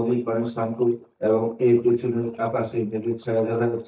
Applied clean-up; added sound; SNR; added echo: neural mask model DeepFilterNet 3.